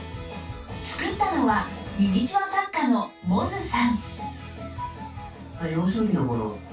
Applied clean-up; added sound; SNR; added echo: none; none; none; reverberation time 0.2 s.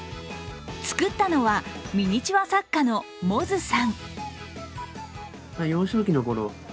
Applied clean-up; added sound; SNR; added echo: none; none; none; none.